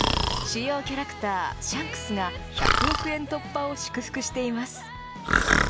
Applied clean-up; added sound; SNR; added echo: none; Breathing; -2 dB; none.